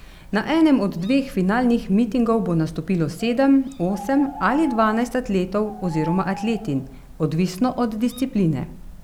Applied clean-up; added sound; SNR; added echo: none; Bird; 17 dB; none.